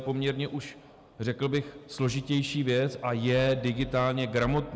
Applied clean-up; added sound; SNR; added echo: none; none; none; none.